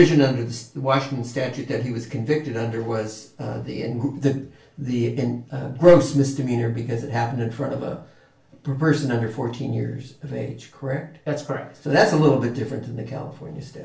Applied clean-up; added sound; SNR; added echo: none; none; none; reverberation time 0.3 s.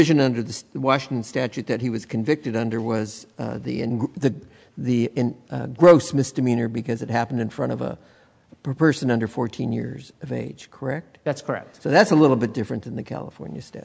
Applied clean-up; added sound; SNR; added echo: none; none; none; none.